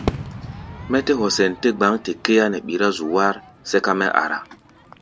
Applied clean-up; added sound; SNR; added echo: none; Crowd / Fireworks; 14 dB; none.